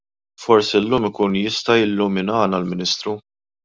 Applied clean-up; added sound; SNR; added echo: none; none; none; none.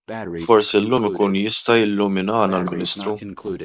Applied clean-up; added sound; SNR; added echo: neural mask model Resemble Enhance denoiser.